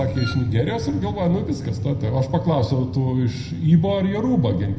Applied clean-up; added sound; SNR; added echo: none; Wind instrument, woodwind instrument; 17 dB; reverberation time 0.7 s.